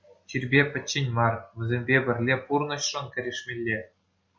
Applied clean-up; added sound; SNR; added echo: none; none; none; none.